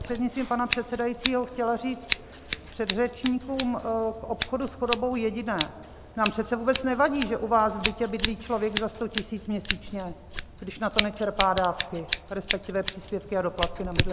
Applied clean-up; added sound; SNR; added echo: none; Scissors; 6 dB; none.